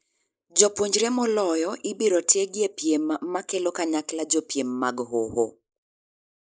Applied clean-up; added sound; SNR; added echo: neural mask model Resemble Enhance denoiser.